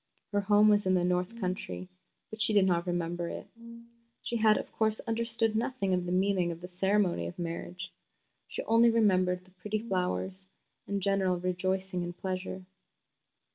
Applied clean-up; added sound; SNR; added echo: none; Brass instrument; 16 dB; none.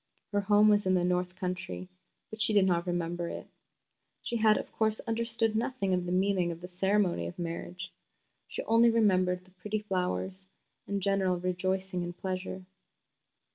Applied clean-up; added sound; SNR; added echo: none; none; none; none.